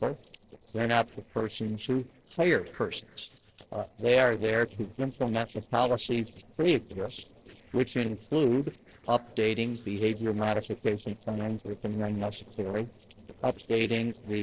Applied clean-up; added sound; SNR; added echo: neural separator model SepFormer DNS4.